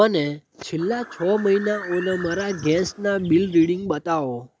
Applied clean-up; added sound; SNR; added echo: none; Bird; 16 dB; none.